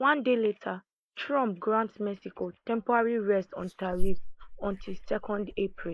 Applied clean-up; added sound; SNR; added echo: neural mask model Resemble Enhance denoiser.